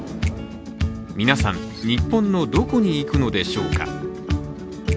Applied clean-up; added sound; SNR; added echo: none; none; none; none.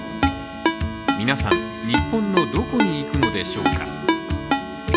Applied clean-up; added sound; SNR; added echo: none; Ringtone; -1 dB; none.